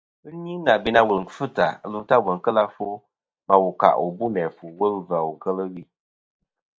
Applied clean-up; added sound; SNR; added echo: neural mask model DeepFilterNet 3.